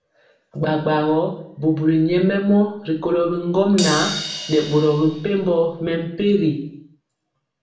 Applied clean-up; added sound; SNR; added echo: none; Crash cymbal; 11 dB; reverberation time 0.6 s.